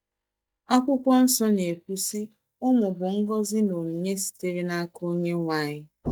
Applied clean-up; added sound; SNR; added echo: neural mask model DeepFilterNet 3.